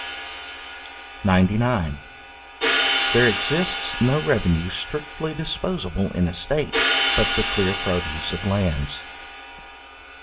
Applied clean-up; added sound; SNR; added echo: none; Hi-hat; 2 dB; reverberation time 0.3 s.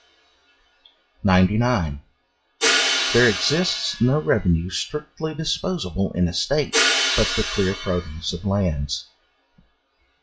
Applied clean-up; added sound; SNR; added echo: classical method WPE with log-MMSE.